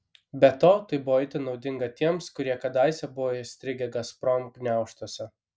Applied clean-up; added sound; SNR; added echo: none; none; none; none.